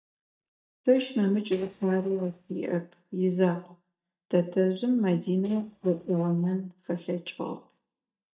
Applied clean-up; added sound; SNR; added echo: neural mask model DeepFilterNet 3.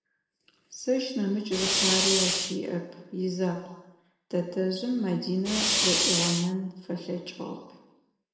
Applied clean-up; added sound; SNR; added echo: none; Fire; -5 dB; reverberation time 1.0 s.